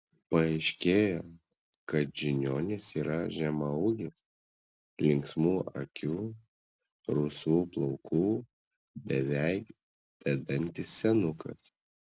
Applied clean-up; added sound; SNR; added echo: none; none; none; none.